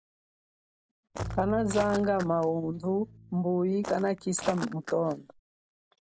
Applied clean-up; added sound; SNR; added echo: none; Bowed string instrument + Walk, footsteps; 10 dB; none.